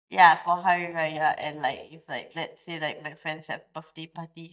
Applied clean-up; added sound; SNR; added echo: neural mask model DeepFilterNet 3.